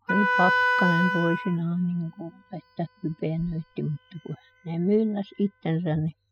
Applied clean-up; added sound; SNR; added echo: classical method spectral subtraction.